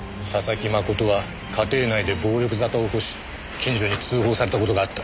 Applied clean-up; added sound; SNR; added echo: none; Engine / Truck / Car; 18 dB; none.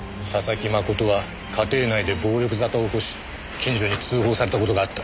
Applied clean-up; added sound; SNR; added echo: none; none; none; none.